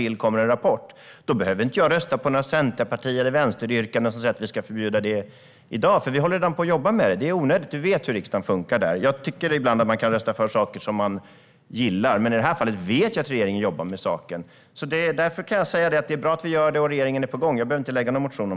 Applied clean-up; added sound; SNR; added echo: none; none; none; none.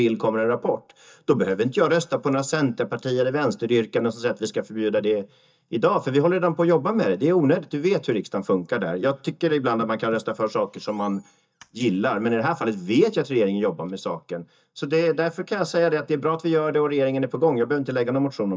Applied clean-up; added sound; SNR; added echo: neural mask model DeepFilterNet 3.